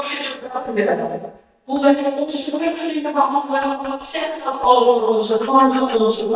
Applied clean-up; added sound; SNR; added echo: neural mask model DeepFilterNet 3.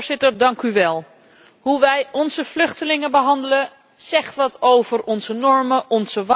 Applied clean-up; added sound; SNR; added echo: none; none; none; none.